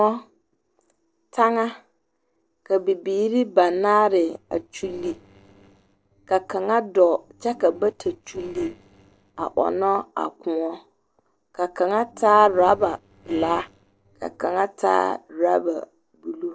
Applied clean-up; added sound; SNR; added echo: neural separator model SepFormer DNS4.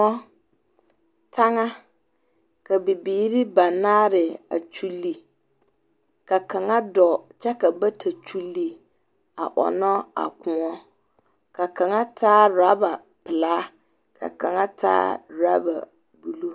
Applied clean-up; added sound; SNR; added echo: none; none; none; none.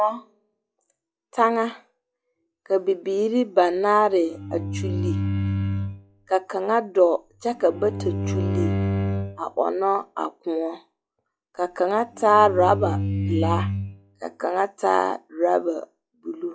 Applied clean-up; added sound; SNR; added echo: classical method log-MMSE.